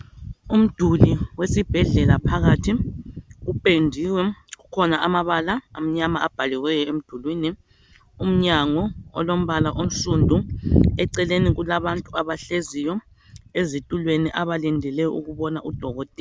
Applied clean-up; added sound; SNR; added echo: none; none; none; none.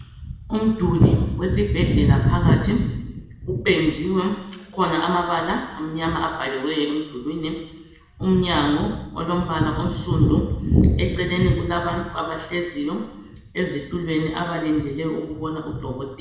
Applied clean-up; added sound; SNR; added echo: none; none; none; reverberation time 1.0 s.